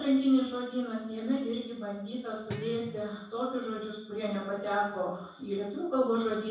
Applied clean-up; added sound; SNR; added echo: none; Guitar; 13 dB; reverberation time 0.7 s.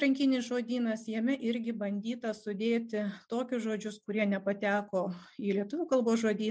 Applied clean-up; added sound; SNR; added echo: none; none; none; none.